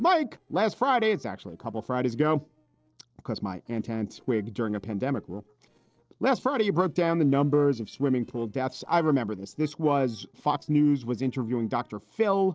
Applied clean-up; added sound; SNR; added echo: neural separator model SepFormer DNS4.